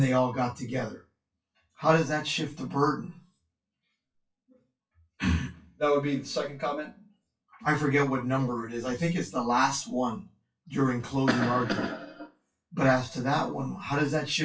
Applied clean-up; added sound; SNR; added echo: classical method WPE with log-MMSE.